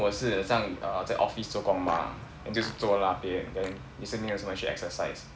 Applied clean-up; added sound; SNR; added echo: none; Fart; 17 dB; none.